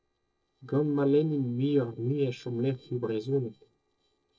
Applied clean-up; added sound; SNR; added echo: neural separator model SepFormer DNS4.